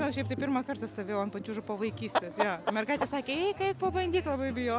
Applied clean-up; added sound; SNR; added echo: none; Chicken, rooster; 4 dB; none.